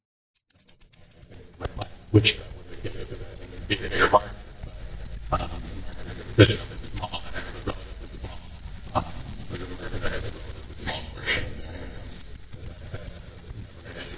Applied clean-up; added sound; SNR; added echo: neural mask model DeepFilterNet 3.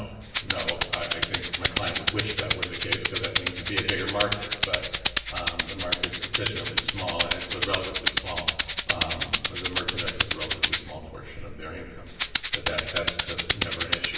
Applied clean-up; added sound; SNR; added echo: none; Rattle (instrument); -4 dB; reverberation time 1.1 s.